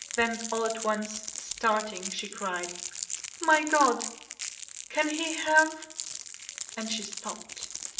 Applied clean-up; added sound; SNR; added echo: none; Crackle; 8 dB; reverberation time 0.6 s.